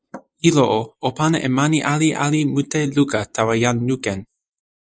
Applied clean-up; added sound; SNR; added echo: neural mask model Resemble Enhance denoiser.